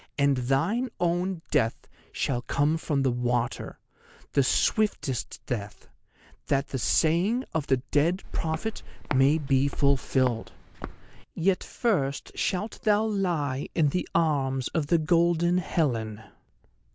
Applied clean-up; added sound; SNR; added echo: none; Walk, footsteps; 3 dB; none.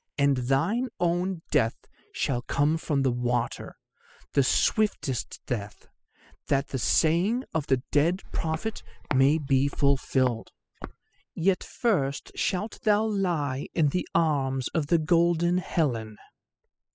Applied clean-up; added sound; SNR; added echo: classical method spectral subtraction.